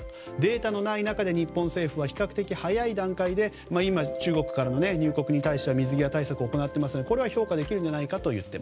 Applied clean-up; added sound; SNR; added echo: none; Mallet percussion; 13 dB; none.